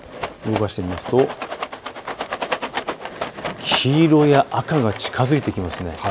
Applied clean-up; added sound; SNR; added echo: none; Rattle; 8 dB; none.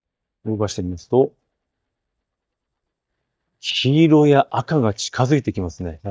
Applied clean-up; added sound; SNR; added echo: neural mask model DeepFilterNet 3.